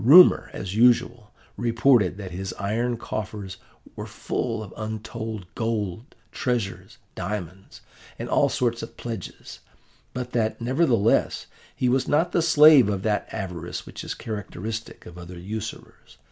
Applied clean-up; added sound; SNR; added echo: none; none; none; none.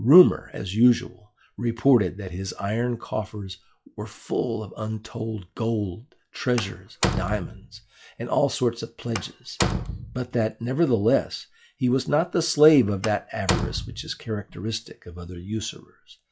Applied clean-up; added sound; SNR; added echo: classical method log-MMSE.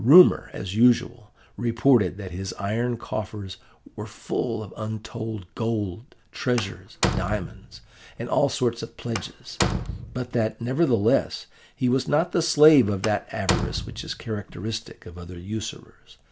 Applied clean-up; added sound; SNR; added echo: none; Slam; 6 dB; none.